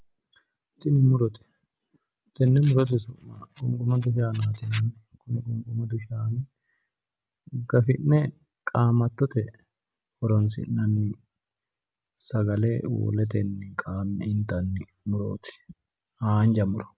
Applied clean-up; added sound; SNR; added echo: none; none; none; none.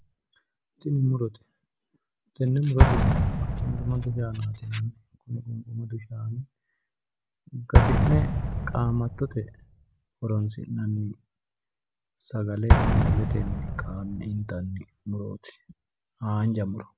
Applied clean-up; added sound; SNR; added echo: none; Explosion; -2 dB; none.